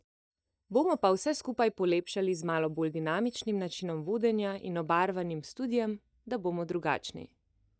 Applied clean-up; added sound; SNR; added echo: neural mask model DeepFilterNet 3.